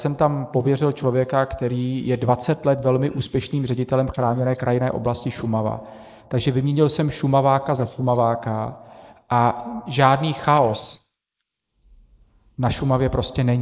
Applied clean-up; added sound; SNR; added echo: neural mask model Resemble Enhance denoiser.